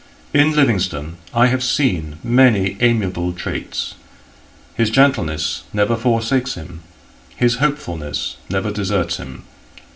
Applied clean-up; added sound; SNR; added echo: none; none; none; reverberation time 0.3 s.